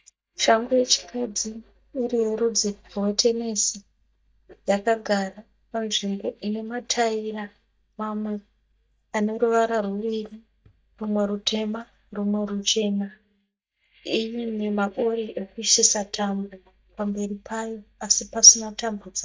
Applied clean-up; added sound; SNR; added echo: neural mask model DeepFilterNet 3.